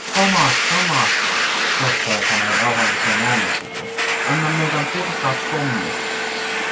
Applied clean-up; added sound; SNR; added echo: none; Domestic sounds, home sounds; -4 dB; reverberation time 0.2 s.